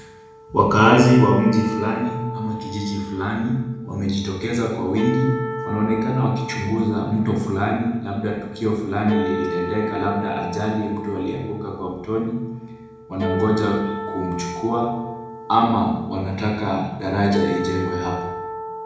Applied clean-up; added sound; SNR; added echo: none; Acoustic guitar; 9 dB; reverberation time 0.9 s.